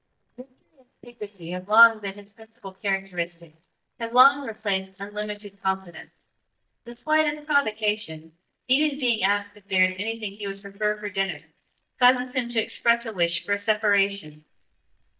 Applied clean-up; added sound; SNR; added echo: neural mask model DeepFilterNet 3.